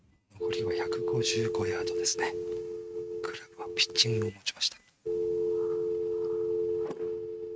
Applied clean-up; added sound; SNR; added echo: neural mask model RNNoise.